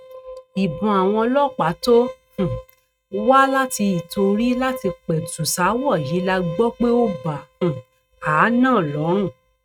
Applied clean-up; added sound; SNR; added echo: neural mask model RNNoise.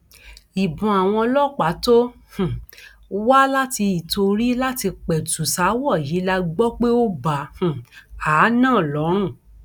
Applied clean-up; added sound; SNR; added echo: none; none; none; none.